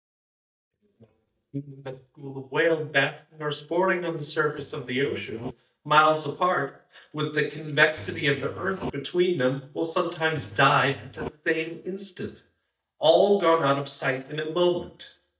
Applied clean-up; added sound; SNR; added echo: neural mask model DeepFilterNet 3.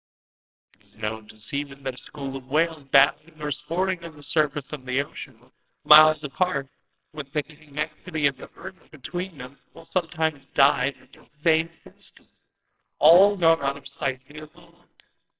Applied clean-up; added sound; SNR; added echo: neural separator model SepFormer WHAMR!.